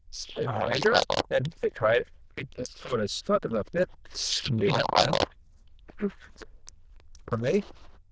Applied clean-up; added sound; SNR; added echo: neural diffusion model UNIVERSE++.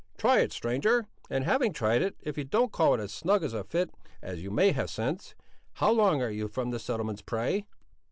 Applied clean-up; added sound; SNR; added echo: none; none; none; none.